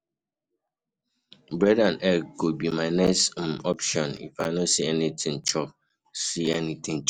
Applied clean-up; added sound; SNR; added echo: none; none; none; none.